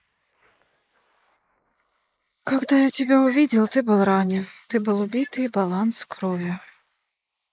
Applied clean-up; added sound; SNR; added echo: neural mask model Resemble Enhance denoiser.